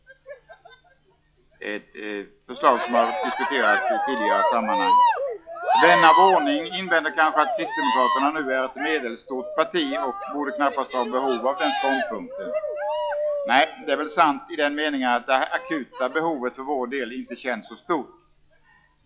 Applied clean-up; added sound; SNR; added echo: classical method log-MMSE.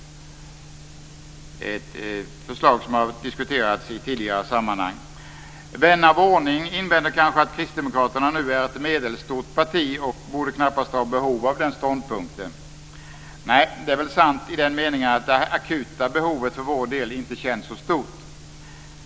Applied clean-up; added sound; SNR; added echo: none; none; none; none.